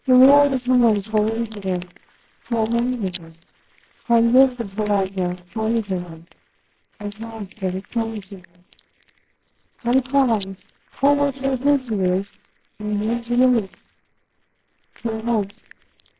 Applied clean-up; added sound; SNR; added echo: neural separator model SepFormer WHAMR!.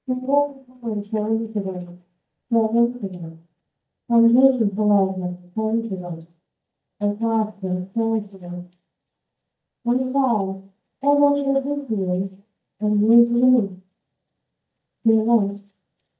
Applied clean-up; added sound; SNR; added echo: neural mask model DeepFilterNet 3.